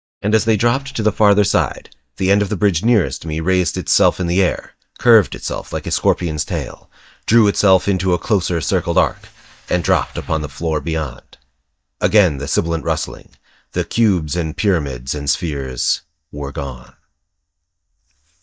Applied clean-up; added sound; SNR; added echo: neural mask model DeepFilterNet 3.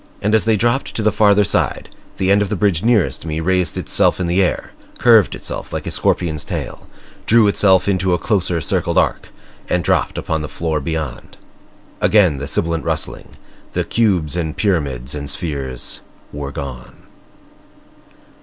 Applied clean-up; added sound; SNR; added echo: none; none; none; none.